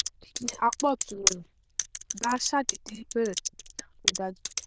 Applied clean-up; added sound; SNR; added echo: neural diffusion model UNIVERSE++.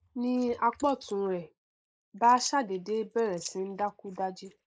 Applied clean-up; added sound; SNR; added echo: neural mask model Resemble Enhance denoiser.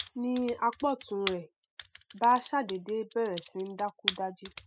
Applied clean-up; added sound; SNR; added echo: classical method spectral subtraction.